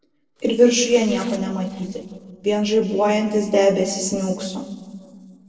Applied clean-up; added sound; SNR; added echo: neural separator model SepFormer DNS4.